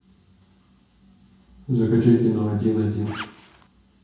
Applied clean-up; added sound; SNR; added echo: none; Zipper (clothing); 15 dB; reverberation time 0.6 s.